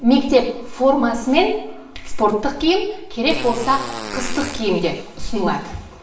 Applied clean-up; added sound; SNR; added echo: none; Fart; 12 dB; reverberation time 0.7 s.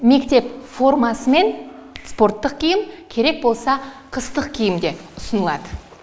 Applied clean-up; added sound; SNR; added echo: none; none; none; none.